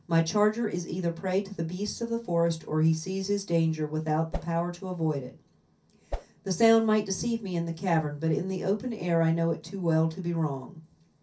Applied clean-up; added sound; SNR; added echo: none; Whoosh, swoosh, swish; 9 dB; reverberation time 0.3 s.